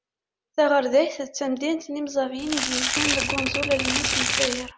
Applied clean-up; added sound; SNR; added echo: none; Crumpling, crinkling + Typewriter; 0 dB; none.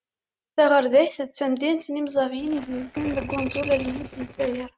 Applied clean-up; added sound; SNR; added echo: neural mask model RNNoise.